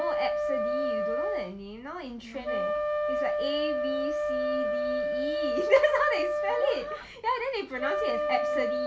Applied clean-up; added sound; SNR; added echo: none; Wind instrument, woodwind instrument; -3 dB; none.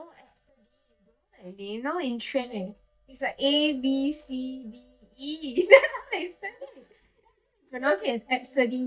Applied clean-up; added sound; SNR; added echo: neural mask model DeepFilterNet 3.